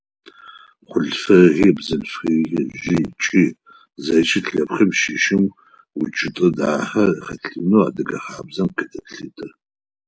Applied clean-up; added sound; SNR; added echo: none; none; none; none.